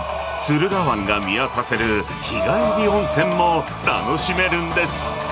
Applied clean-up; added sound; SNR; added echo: none; Breathing; 5 dB; none.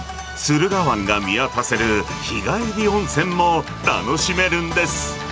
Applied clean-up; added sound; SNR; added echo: none; none; none; none.